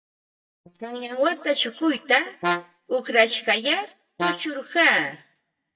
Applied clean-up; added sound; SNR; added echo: neural mask model DeepFilterNet 3.